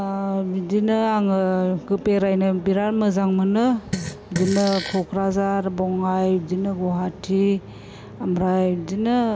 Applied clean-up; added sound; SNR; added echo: none; Fart; 10 dB; none.